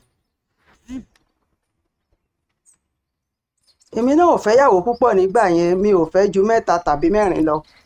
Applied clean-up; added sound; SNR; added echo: neural mask model RNNoise.